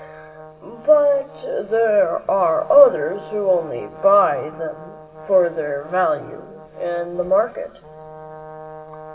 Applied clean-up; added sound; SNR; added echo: none; Brass instrument; 19 dB; reverberation time 1.8 s.